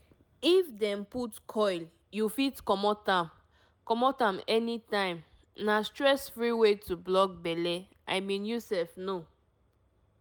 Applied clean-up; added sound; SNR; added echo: none; none; none; none.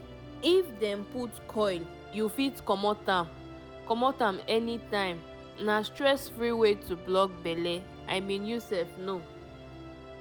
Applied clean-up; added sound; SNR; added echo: none; Musical instrument; 15 dB; none.